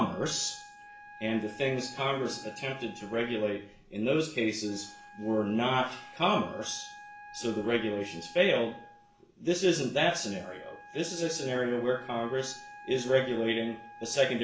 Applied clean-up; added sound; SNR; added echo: none; Wind instrument, woodwind instrument; 19 dB; reverberation time 0.5 s.